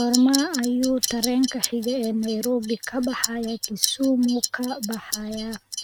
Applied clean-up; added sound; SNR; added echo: neural mask model RNNoise.